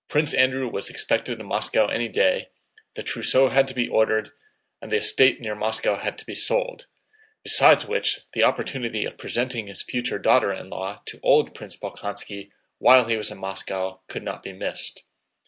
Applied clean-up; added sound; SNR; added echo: none; none; none; none.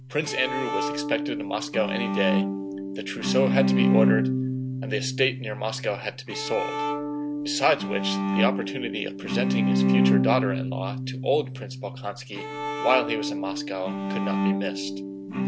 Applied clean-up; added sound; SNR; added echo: none; Bowed string instrument; -3 dB; none.